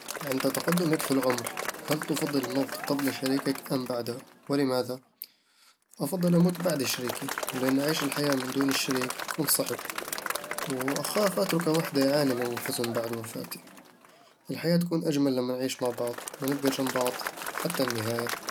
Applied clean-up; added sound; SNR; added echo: none; Applause / Crowd; 8 dB; none.